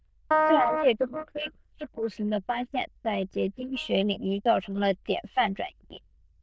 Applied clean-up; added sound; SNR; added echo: neural diffusion model UNIVERSE++.